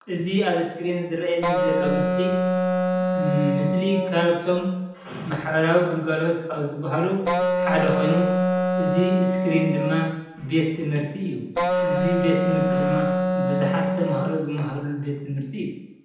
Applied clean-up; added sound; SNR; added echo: none; Wind instrument, woodwind instrument; -2 dB; reverberation time 0.9 s.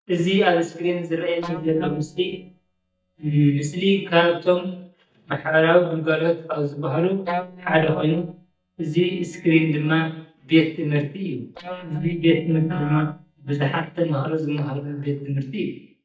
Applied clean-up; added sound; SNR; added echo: neural mask model DeepFilterNet 3.